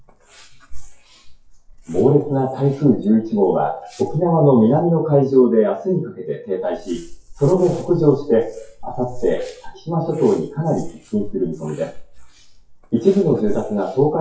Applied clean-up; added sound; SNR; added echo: classical method WPE with log-MMSE.